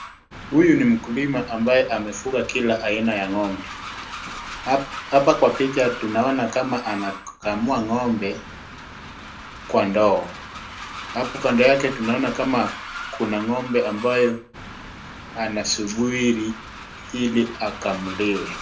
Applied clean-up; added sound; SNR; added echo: none; Train; 13 dB; reverberation time 0.3 s.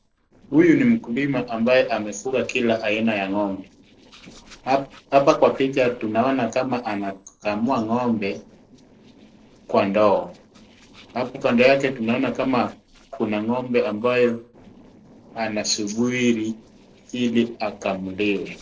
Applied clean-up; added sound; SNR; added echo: neural separator model SepFormer DNS4.